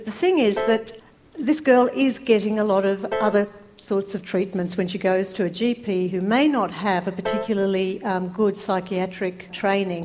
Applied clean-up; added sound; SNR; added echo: none; Piano; 13 dB; none.